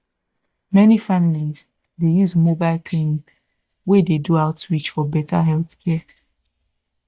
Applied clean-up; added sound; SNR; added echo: neural mask model DeepFilterNet 3.